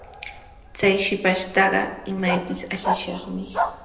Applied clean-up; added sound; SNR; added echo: none; Bark; 7 dB; reverberation time 0.8 s.